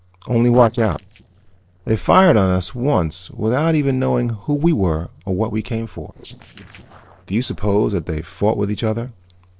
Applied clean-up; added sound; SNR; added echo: neural separator model SepFormer DNS4.